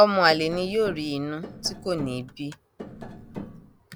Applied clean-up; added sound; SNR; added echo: none; Tap; 14 dB; none.